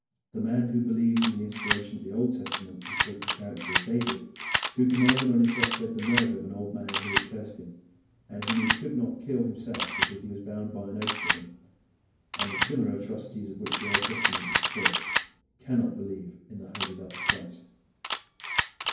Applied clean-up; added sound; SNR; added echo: none; Camera; -1 dB; reverberation time 0.9 s.